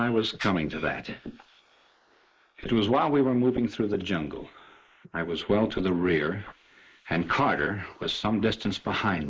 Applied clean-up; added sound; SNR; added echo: neural mask model Resemble Enhance denoiser.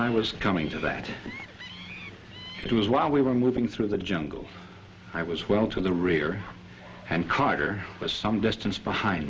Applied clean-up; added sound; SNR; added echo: none; none; none; none.